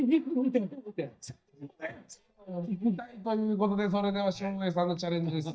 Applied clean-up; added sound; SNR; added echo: neural mask model DeepFilterNet 3.